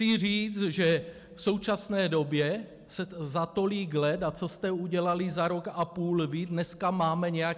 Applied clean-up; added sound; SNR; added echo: none; none; none; none.